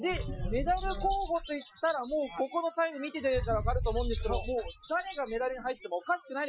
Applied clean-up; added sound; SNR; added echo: classical method Wiener filter.